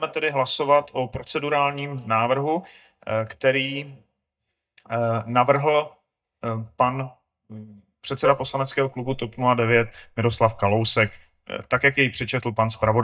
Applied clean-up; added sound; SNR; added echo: neural mask model DeepFilterNet 3.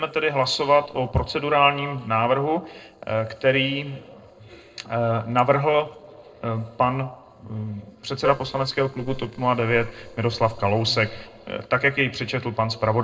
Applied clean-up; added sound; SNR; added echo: neural separator model SepFormer DNS4.